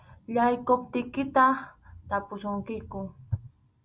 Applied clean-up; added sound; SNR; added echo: none; none; none; none.